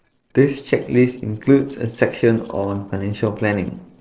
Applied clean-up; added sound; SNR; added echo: neural separator model SepFormer DNS4.